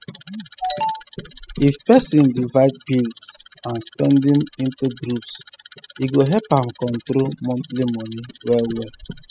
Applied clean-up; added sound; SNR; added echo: classical method spectral subtraction.